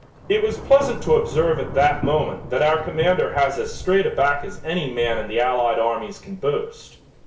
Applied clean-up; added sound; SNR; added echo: none; Thunder / Rain; 12 dB; reverberation time 0.6 s.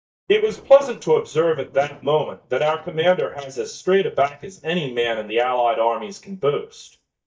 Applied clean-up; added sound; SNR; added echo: neural mask model DeepFilterNet 3.